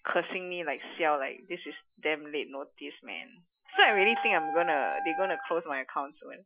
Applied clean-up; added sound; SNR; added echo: classical method Wiener filter.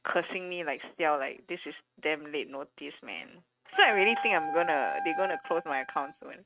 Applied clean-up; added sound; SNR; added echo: neural mask model RNNoise.